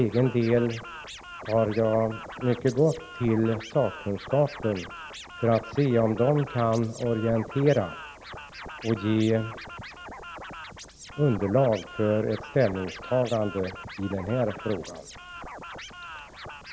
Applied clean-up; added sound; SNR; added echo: none; Scratching (performance technique); 15 dB; none.